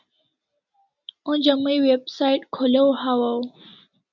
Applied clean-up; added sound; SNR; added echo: none; none; none; none.